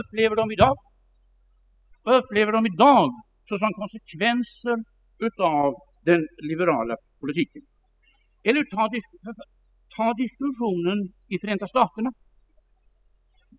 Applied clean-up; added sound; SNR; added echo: classical method spectral subtraction.